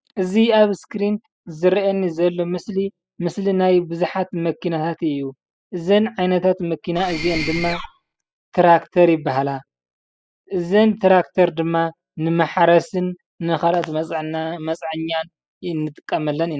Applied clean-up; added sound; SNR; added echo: classical method spectral subtraction.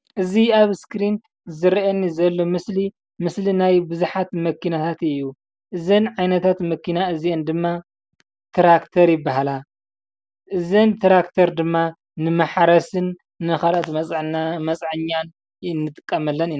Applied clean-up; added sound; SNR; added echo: none; none; none; none.